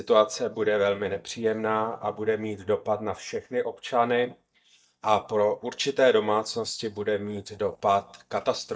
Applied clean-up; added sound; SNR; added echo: neural mask model DeepFilterNet 3.